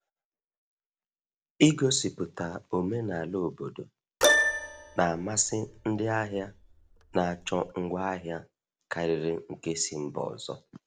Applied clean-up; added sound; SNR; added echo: none; Keyboard (musical); 0 dB; none.